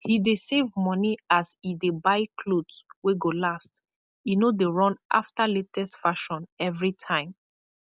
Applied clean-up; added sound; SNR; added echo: none; none; none; none.